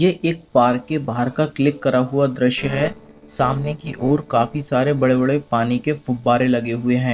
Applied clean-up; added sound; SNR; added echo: neural separator model SepFormer DNS4.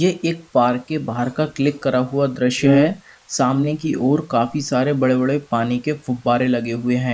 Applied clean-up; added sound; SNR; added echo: neural mask model Resemble Enhance denoiser.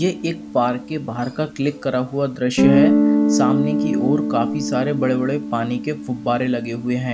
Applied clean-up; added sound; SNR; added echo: none; Guitar; 0 dB; none.